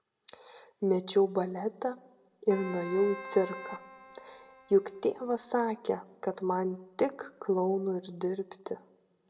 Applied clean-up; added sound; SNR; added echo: none; Keyboard (musical); 13 dB; reverberation time 0.5 s.